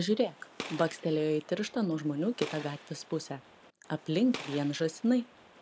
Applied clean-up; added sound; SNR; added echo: none; Gunshot, gunfire; 16 dB; none.